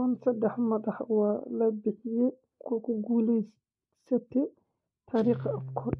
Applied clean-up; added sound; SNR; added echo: neural mask model DeepFilterNet 3.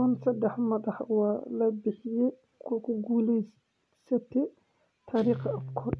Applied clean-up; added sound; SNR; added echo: none; Guitar; 17 dB; none.